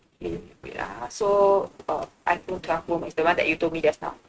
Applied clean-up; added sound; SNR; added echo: neural mask model RNNoise.